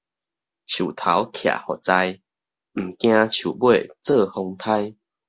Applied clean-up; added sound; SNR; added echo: none; none; none; none.